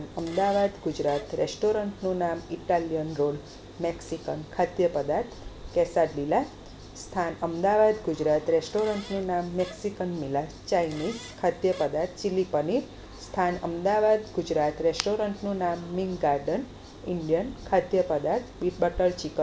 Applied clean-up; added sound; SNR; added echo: none; Fart; 19 dB; none.